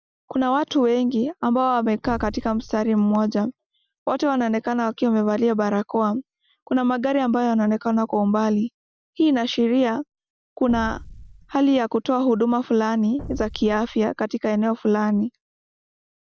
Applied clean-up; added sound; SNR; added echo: none; Explosion; 15 dB; none.